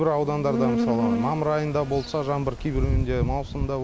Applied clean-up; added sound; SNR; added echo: none; Insect; 4 dB; none.